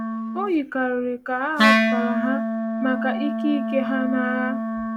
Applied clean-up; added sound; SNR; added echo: none; Wind instrument, woodwind instrument; -2 dB; none.